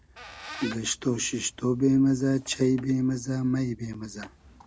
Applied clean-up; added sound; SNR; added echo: none; Squeak; 20 dB; none.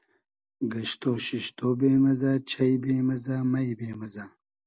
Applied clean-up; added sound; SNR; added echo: none; none; none; none.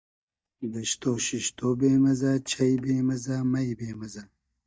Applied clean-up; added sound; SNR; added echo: neural mask model DeepFilterNet 3.